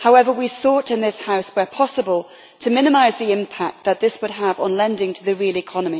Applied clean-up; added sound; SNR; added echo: none; none; none; none.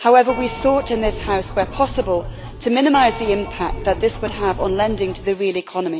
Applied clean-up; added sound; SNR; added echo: none; Keyboard (musical); 10 dB; none.